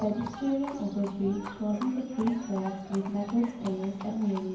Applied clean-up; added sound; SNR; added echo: none; Livestock, farm animals, working animals; 14 dB; reverberation time 0.9 s.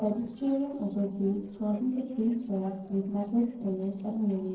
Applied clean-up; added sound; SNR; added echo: neural separator model SepFormer DNS4.